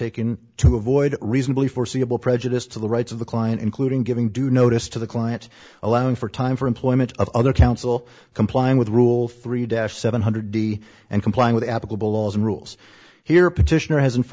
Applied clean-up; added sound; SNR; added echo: none; none; none; none.